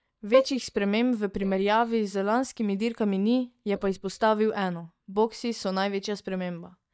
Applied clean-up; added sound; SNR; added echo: neural mask model DeepFilterNet 3.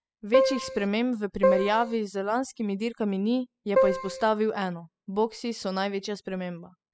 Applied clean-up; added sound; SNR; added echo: classical method spectral subtraction.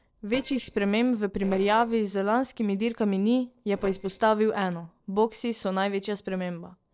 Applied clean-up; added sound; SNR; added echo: neural separator model SepFormer DNS4.